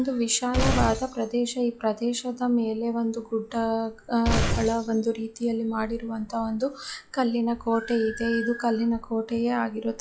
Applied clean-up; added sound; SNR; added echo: classical method log-MMSE.